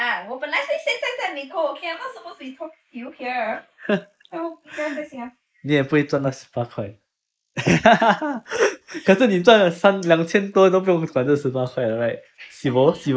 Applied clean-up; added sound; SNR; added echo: neural mask model Resemble Enhance denoiser.